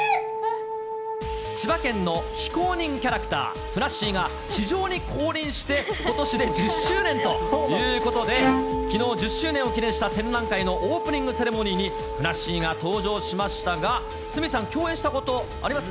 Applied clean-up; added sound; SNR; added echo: none; Bowed string instrument + Wind instrument, woodwind instrument; 4 dB; none.